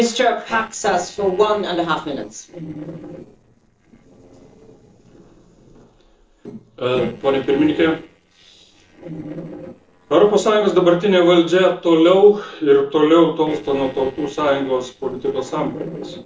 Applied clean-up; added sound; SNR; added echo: neural separator model SepFormer DNS4.